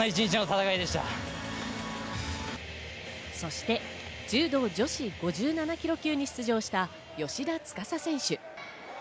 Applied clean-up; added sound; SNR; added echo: none; none; none; none.